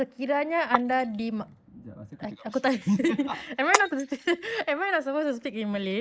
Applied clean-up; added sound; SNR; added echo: neural mask model Resemble Enhance denoiser.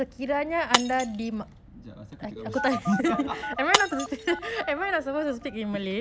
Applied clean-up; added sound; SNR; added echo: none; Telephone + Shatter; 5 dB; none.